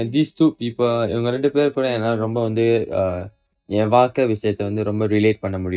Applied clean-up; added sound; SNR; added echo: neural mask model DeepFilterNet 3.